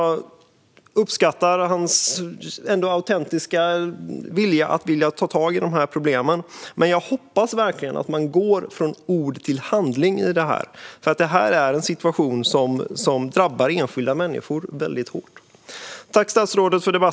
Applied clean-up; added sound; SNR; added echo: none; none; none; none.